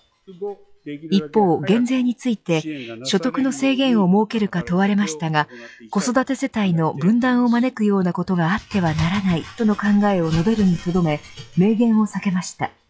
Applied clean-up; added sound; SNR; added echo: classical method log-MMSE.